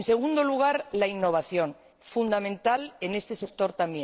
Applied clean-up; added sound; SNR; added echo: neural separator model SepFormer DNS4.